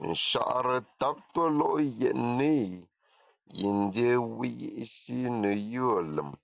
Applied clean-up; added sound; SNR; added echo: none; none; none; none.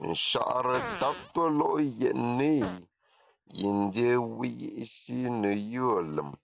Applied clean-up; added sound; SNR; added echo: none; Fart; 16 dB; none.